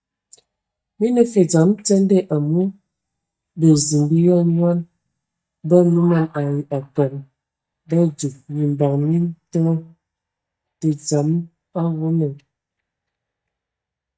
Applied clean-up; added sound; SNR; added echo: neural mask model DeepFilterNet 3.